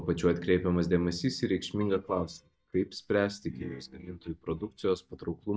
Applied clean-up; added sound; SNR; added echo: neural mask model DeepFilterNet 3.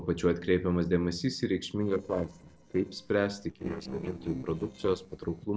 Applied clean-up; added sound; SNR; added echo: neural separator model SepFormer DNS4.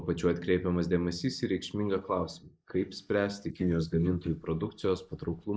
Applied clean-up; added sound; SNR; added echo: neural mask model Resemble Enhance denoiser.